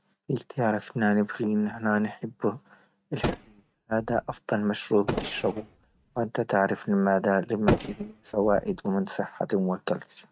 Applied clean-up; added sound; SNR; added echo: neural mask model RNNoise.